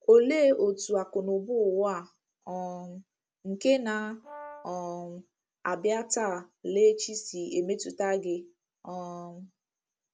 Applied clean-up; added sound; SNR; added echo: none; Brass instrument; 18 dB; none.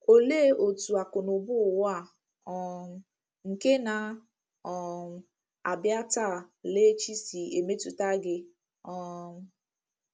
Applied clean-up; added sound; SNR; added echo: none; none; none; none.